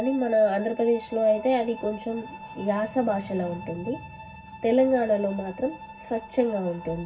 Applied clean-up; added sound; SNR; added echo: none; Bowed string instrument; 18 dB; reverberation time 0.4 s.